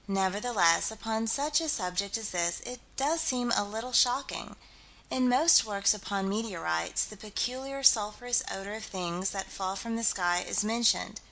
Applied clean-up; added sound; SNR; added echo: none; none; none; none.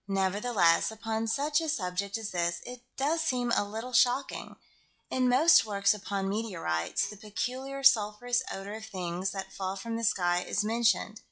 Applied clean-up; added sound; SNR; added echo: classical method log-MMSE.